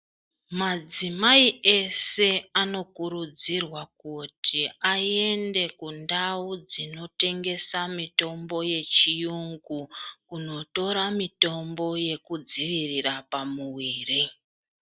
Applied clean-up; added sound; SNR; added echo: none; none; none; none.